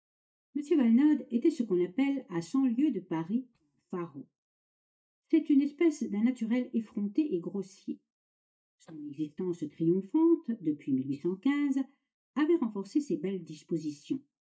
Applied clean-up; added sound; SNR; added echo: neural mask model DeepFilterNet 3.